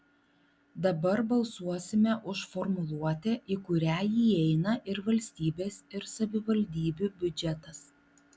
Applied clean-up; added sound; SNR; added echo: none; none; none; none.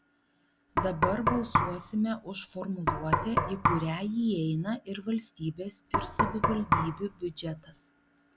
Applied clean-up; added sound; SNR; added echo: none; Knock; -2 dB; none.